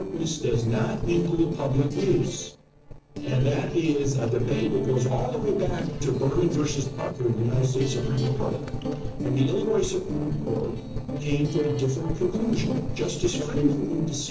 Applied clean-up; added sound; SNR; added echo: neural separator model SepFormer DNS4.